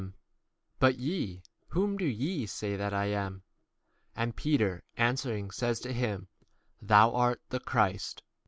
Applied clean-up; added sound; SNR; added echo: none; none; none; none.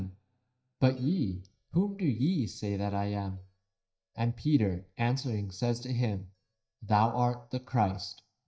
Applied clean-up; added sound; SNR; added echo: neural mask model DeepFilterNet 3.